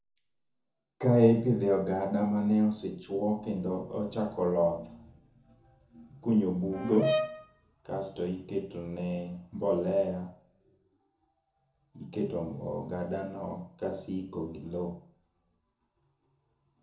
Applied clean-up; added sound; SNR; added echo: none; Brass instrument; 3 dB; reverberation time 0.6 s.